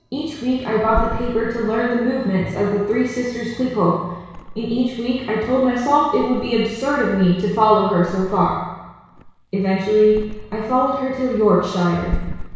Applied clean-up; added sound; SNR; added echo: none; Thump, thud; 14 dB; reverberation time 1.1 s.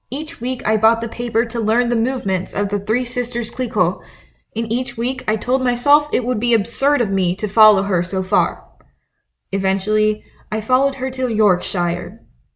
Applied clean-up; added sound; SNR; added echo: none; none; none; none.